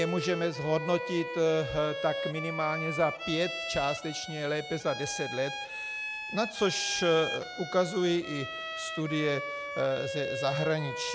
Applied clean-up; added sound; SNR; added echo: none; Bowed string instrument; 6 dB; none.